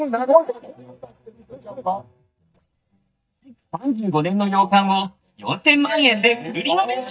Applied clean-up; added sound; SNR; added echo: neural mask model DeepFilterNet 3.